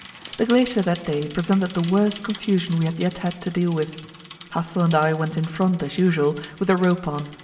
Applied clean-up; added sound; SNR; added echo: none; Bicycle; 18 dB; reverberation time 2.1 s.